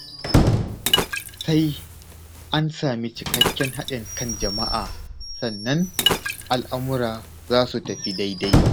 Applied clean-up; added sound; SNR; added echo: none; Liquid + Squeak / Slam / Wood; -2 dB; none.